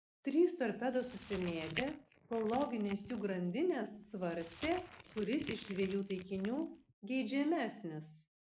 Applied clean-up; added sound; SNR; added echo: neural mask model Resemble Enhance denoiser.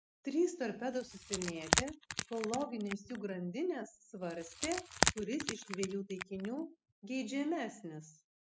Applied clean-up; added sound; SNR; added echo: classical method spectral subtraction.